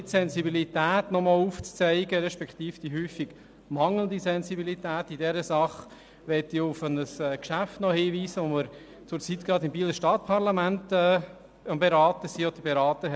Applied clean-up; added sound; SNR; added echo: none; none; none; none.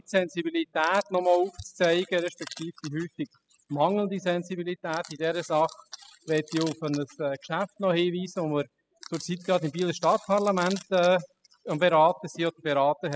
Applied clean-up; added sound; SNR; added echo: classical method spectral subtraction.